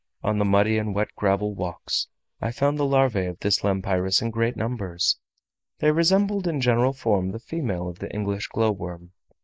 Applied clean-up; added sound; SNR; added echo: neural mask model Resemble Enhance denoiser.